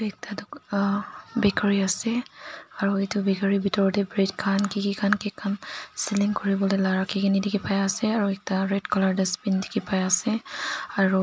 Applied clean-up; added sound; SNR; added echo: none; none; none; none.